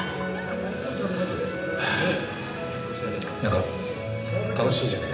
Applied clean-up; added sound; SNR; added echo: none; Motorcycle / Traffic noise, roadway noise; 16 dB; reverberation time 0.8 s.